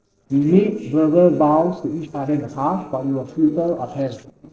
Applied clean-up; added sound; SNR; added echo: neural separator model SepFormer DNS4.